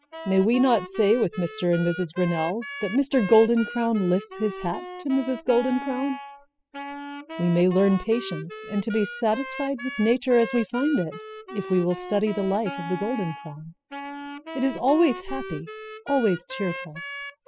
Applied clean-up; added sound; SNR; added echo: classical method spectral subtraction.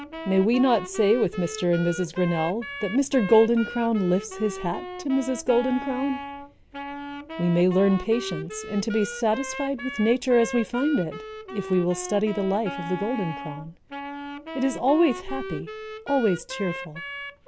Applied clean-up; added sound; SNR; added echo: none; Wind instrument, woodwind instrument; 11 dB; none.